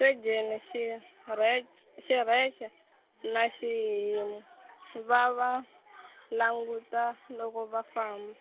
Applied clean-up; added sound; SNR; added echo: none; none; none; none.